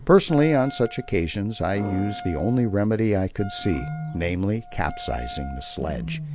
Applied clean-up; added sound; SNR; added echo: none; Wind instrument, woodwind instrument + Wild animals; 13 dB; none.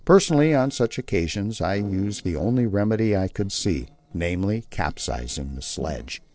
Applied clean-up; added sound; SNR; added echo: neural separator model SepFormer DNS4.